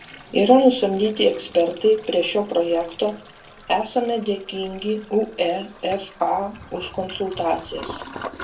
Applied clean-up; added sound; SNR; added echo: none; Toilet flush; 18 dB; reverberation time 0.2 s.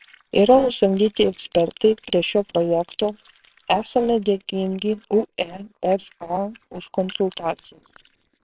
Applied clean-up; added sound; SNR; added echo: neural separator model SepFormer WHAMR!.